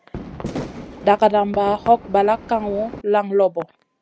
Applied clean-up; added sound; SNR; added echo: none; Fireworks; 13 dB; none.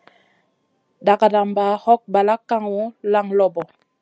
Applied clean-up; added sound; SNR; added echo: none; none; none; none.